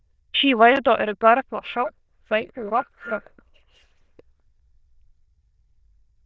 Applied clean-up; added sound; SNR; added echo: neural diffusion model UNIVERSE++.